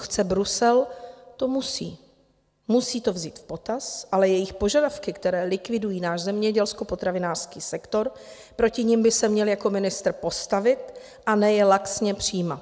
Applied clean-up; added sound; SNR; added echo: none; none; none; none.